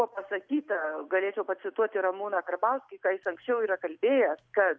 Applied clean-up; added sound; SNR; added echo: none; none; none; none.